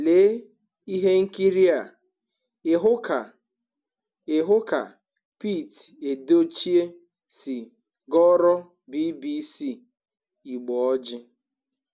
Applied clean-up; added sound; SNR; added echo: none; none; none; none.